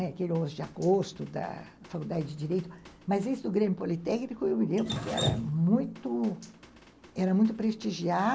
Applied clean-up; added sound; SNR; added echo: none; Drip; 13 dB; none.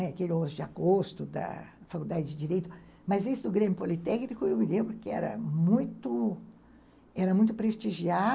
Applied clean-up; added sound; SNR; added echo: none; none; none; none.